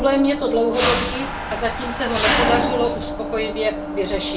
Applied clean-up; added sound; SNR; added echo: none; Mechanisms; 2 dB; reverberation time 0.3 s.